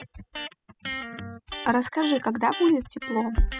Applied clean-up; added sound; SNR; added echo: classical method spectral subtraction.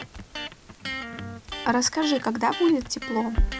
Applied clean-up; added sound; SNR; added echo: none; Electric guitar + Crackle; 5 dB; none.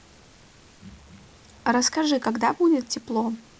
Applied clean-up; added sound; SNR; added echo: none; none; none; none.